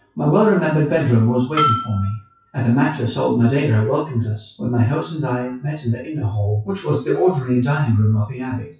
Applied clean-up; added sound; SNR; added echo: classical method WPE with log-MMSE.